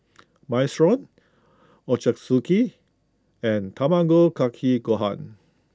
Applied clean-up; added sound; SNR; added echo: none; none; none; none.